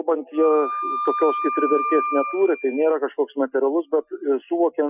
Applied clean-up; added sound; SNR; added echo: classical method Wiener filter.